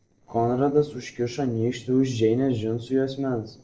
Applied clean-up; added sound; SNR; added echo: neural separator model SepFormer DNS4.